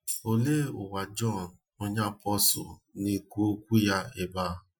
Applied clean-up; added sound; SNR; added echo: classical method Wiener filter.